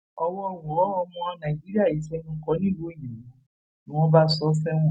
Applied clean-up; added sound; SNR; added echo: none; none; none; none.